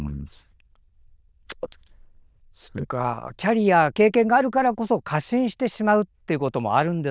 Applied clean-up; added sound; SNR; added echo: neural diffusion model UNIVERSE++.